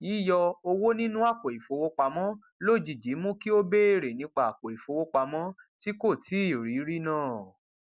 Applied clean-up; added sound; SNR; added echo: none; none; none; none.